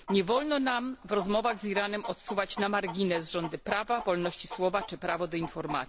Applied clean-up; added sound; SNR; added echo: none; Chicken, rooster; 13 dB; none.